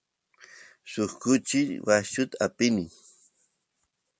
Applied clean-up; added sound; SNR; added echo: none; none; none; none.